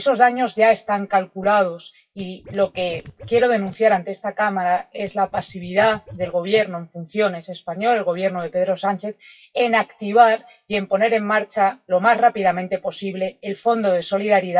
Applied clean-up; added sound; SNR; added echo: classical method WPE with log-MMSE.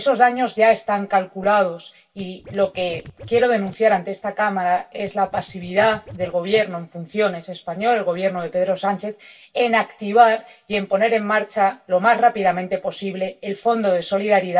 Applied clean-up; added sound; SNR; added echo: none; Scratching (performance technique); 20 dB; reverberation time 0.2 s.